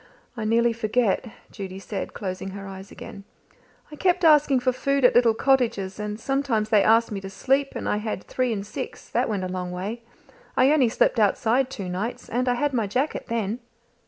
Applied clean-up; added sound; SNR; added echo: none; none; none; none.